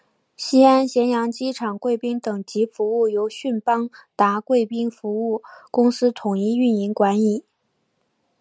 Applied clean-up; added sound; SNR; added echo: none; none; none; none.